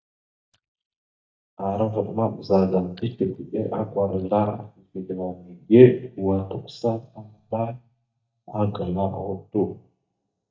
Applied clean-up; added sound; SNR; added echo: neural mask model DeepFilterNet 3.